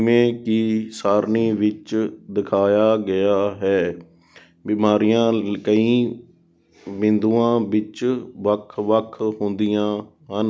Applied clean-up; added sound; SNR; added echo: none; none; none; none.